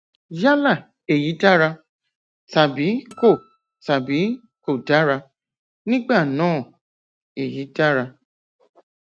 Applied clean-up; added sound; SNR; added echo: neural mask model RNNoise.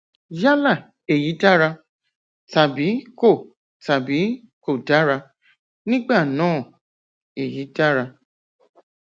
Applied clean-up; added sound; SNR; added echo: none; none; none; none.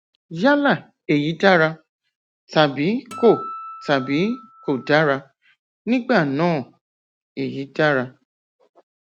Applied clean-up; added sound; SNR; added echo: none; Acoustic guitar; 14 dB; none.